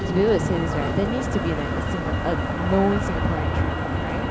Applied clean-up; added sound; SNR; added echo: none; Motor vehicle (road); -1 dB; none.